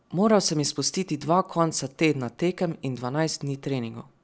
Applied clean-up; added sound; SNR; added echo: none; none; none; none.